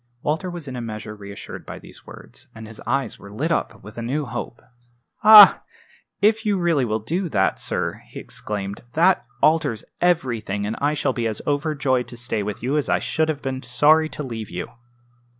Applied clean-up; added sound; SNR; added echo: none; none; none; none.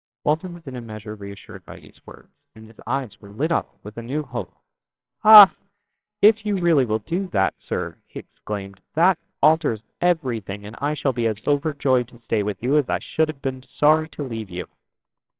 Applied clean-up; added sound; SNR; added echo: neural separator model SepFormer WHAMR!.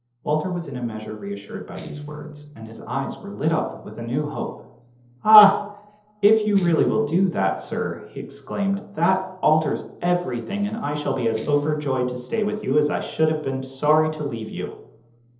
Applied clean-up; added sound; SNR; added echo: neural separator model SepFormer DNS4.